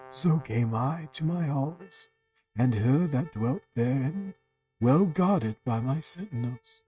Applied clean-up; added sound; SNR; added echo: neural mask model RNNoise.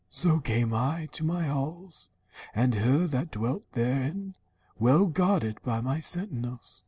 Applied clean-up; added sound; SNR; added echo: none; none; none; none.